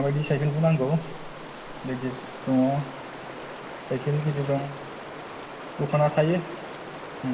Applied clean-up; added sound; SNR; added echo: none; Stream; 11 dB; reverberation time 2.6 s.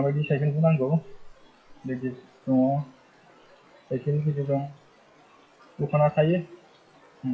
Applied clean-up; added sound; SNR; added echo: classical method WPE with log-MMSE.